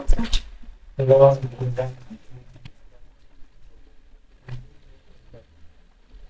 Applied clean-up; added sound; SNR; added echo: neural mask model DeepFilterNet 3.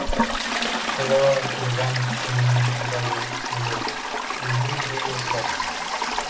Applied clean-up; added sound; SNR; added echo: none; Toilet flush; 0 dB; reverberation time 0.3 s.